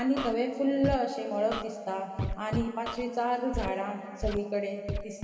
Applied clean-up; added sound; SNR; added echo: none; Scratching (performance technique); 7 dB; reverberation time 2.5 s.